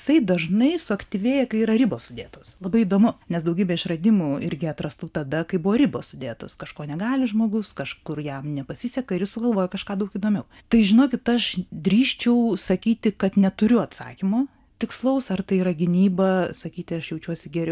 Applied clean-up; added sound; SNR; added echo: none; none; none; none.